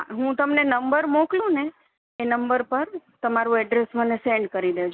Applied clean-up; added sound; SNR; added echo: none; none; none; none.